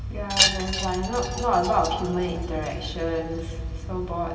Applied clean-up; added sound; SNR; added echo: none; Wind chime; 4 dB; reverberation time 2.3 s.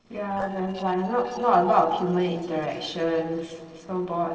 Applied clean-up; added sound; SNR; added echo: neural separator model SepFormer DNS4.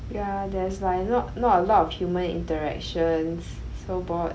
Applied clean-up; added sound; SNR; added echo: none; none; none; none.